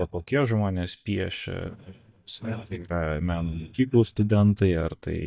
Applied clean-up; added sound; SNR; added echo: neural mask model DeepFilterNet 3.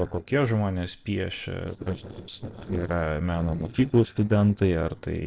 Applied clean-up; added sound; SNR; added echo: neural separator model SepFormer DNS4.